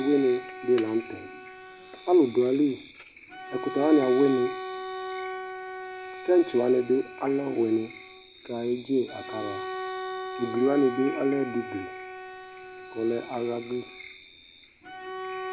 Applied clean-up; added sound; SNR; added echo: none; Bowed string instrument; 11 dB; none.